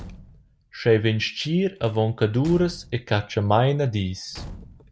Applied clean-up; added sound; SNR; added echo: none; Slam / Truck / Car; 20 dB; none.